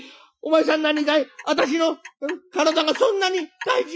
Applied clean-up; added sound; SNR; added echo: classical method Wiener filter.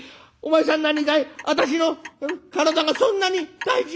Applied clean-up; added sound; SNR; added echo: none; Clock; 18 dB; none.